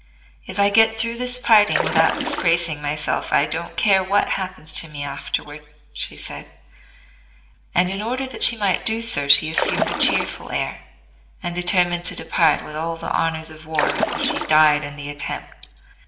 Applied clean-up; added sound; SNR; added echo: none; Splash, splatter; 2 dB; reverberation time 0.8 s.